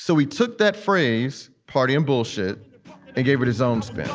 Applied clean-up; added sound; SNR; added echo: none; none; none; none.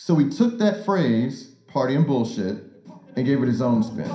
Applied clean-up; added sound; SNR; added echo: none; none; none; reverberation time 0.5 s.